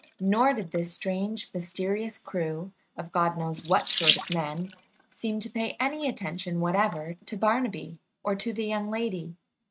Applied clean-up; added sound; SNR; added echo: neural mask model RNNoise.